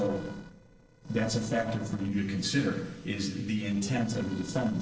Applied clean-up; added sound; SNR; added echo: neural separator model SepFormer DNS4.